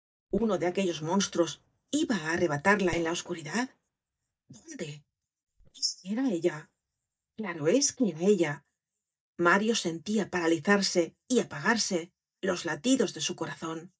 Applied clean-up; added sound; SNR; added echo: neural mask model DeepFilterNet 3.